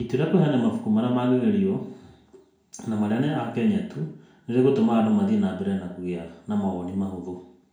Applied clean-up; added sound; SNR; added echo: none; none; none; reverberation time 0.6 s.